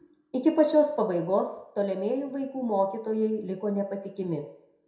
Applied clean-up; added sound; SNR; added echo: none; none; none; reverberation time 0.5 s.